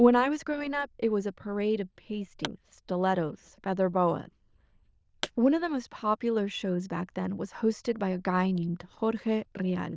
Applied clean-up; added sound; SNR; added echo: neural diffusion model UNIVERSE++.